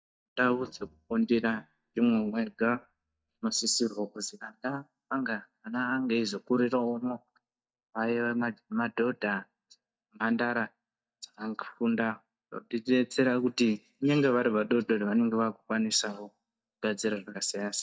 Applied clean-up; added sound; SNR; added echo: neural mask model DeepFilterNet 3.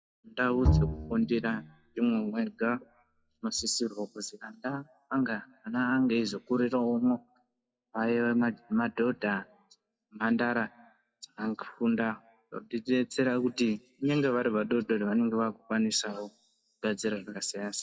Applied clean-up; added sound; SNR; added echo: classical method WPE with log-MMSE.